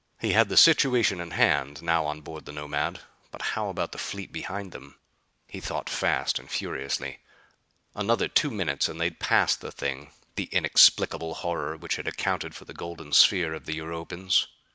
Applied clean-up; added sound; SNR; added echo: none; none; none; none.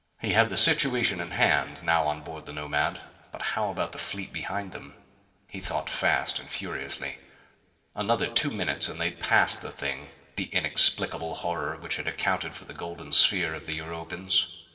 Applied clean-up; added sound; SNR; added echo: none; none; none; reverberation time 1.5 s.